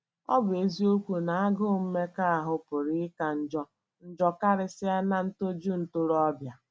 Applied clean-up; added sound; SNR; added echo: none; none; none; none.